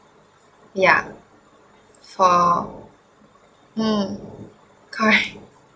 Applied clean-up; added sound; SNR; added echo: none; none; none; none.